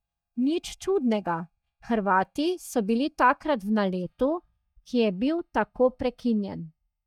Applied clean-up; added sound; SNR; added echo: neural mask model DeepFilterNet 3.